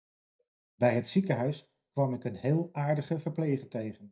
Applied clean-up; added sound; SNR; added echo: neural mask model DeepFilterNet 3.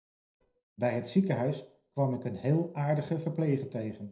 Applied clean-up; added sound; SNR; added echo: neural separator model SepFormer DNS4.